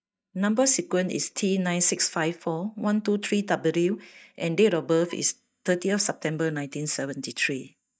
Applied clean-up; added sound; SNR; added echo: neural mask model DeepFilterNet 3.